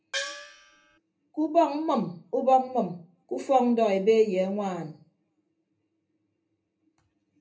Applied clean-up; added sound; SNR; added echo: none; Gong; 9 dB; reverberation time 0.3 s.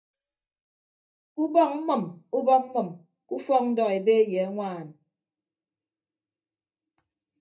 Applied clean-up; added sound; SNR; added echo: neural mask model DeepFilterNet 3.